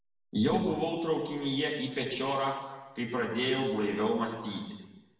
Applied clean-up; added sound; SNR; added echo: none; none; none; reverberation time 1.1 s.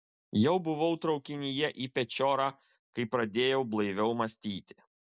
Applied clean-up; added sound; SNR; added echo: none; none; none; none.